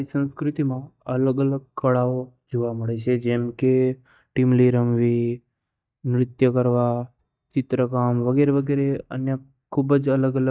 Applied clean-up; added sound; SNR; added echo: neural mask model DeepFilterNet 3.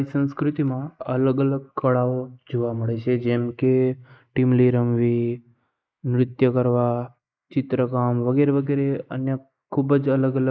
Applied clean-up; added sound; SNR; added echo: neural mask model Resemble Enhance denoiser.